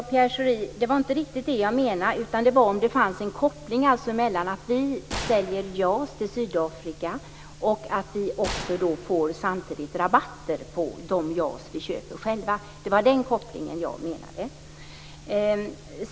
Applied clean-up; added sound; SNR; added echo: none; Gunshot, gunfire; 15 dB; none.